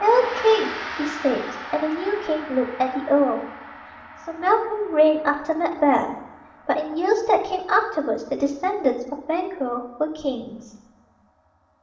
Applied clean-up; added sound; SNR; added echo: none; Gong; 15 dB; reverberation time 1.0 s.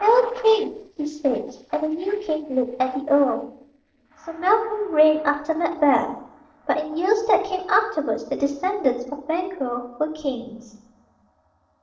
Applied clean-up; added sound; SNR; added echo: neural separator model SepFormer DNS4.